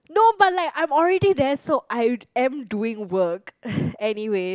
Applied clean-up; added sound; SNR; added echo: none; none; none; none.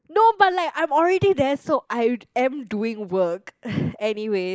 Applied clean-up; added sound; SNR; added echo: neural mask model Resemble Enhance denoiser.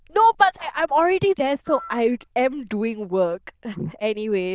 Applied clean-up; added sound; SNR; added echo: neural diffusion model UNIVERSE++.